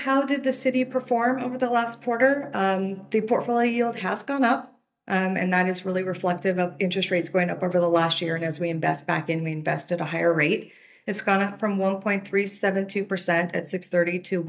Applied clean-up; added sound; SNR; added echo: neural mask model DeepFilterNet 3.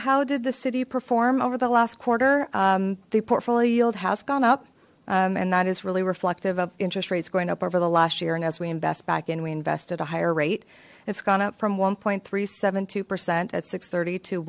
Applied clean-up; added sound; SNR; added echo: none; none; none; none.